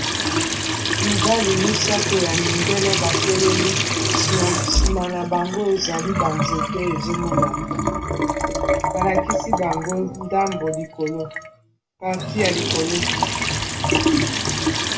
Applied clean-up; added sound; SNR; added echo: none; Trickle, dribble / Sink (filling or washing) / Water tap, faucet; -3 dB; reverberation time 0.2 s.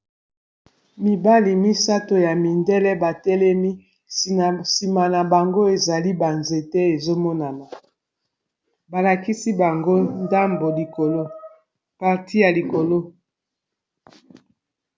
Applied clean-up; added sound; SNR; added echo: none; none; none; none.